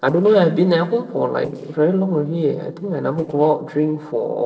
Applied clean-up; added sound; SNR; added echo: neural separator model SepFormer DNS4.